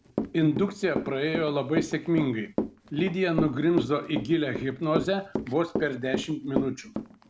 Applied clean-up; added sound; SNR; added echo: none; Walk, footsteps / Run; 6 dB; none.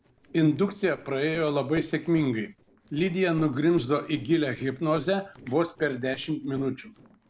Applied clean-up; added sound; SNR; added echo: neural separator model SepFormer DNS4.